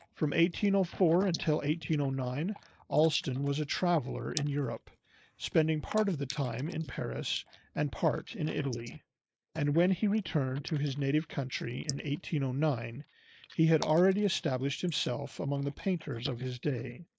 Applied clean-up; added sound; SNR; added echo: neural mask model Resemble Enhance denoiser.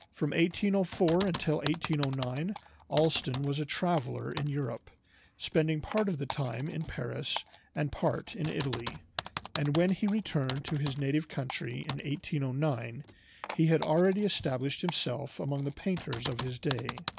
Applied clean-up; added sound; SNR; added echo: none; Typing; 10 dB; none.